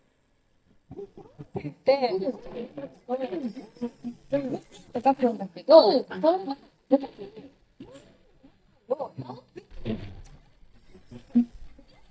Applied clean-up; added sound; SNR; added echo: neural mask model DeepFilterNet 3.